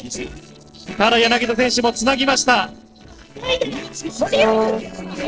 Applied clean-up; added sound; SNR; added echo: neural separator model SepFormer DNS4.